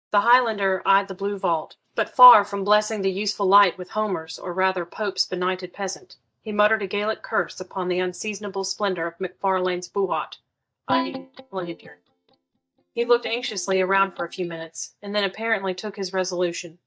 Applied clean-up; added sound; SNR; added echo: neural mask model DeepFilterNet 3.